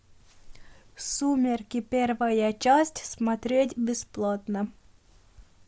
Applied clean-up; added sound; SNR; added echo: none; none; none; none.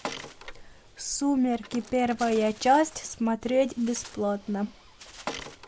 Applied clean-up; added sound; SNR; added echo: none; Bird; 16 dB; none.